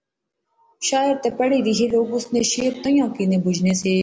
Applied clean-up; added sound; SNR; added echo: none; none; none; none.